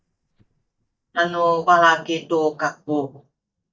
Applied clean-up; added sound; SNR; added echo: neural mask model DeepFilterNet 3.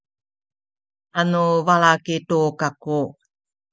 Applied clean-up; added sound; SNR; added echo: none; none; none; none.